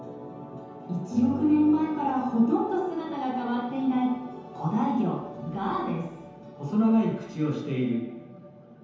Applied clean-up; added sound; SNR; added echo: none; none; none; reverberation time 0.9 s.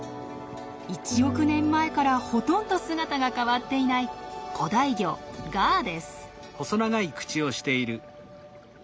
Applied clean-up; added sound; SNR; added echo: none; none; none; none.